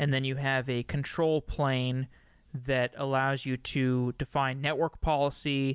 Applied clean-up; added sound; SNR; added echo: none; none; none; none.